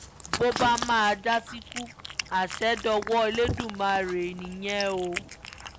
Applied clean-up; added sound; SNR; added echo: none; Slam / Microwave oven + Cat; 9 dB; none.